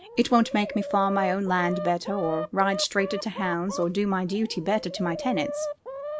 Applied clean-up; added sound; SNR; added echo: none; Chicken, rooster; 9 dB; none.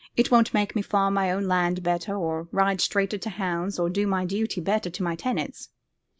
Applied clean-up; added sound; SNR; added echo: none; none; none; none.